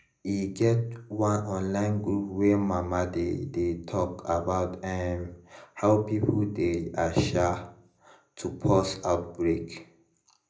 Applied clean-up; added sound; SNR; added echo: none; none; none; reverberation time 0.4 s.